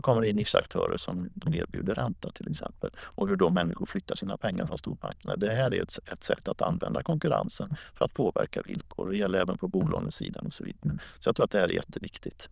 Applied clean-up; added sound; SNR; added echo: neural diffusion model UNIVERSE++.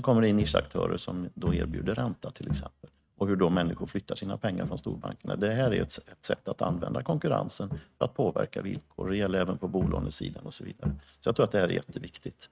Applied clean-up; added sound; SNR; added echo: neural mask model RNNoise.